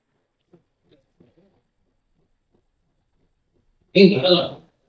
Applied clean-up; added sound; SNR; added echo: neural mask model DeepFilterNet 3.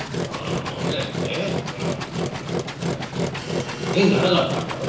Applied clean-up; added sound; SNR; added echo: none; Engine; 0 dB; reverberation time 0.7 s.